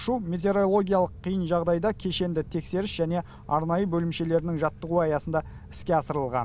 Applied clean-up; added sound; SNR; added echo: none; none; none; none.